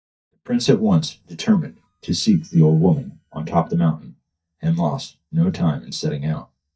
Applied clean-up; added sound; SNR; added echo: neural mask model DeepFilterNet 3.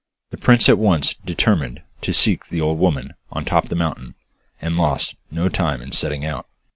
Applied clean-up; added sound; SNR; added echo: none; none; none; none.